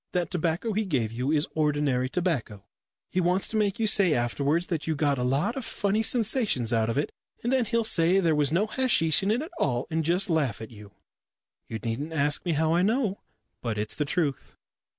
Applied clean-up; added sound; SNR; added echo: none; none; none; none.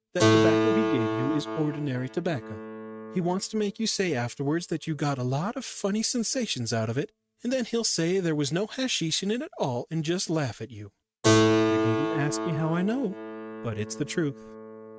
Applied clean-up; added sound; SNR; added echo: neural mask model RNNoise.